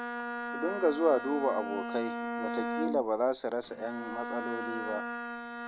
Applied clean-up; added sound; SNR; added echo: none; Bowed string instrument; 5 dB; none.